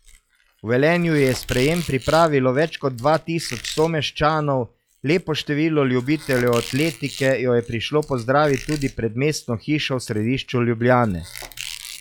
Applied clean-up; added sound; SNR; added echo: classical method log-MMSE.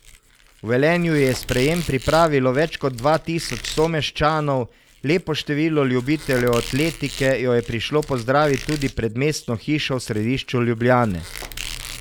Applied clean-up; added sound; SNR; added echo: none; Squeak; 15 dB; none.